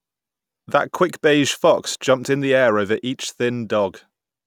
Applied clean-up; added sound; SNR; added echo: none; none; none; none.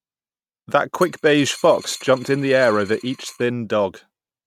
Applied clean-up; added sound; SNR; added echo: neural mask model RNNoise.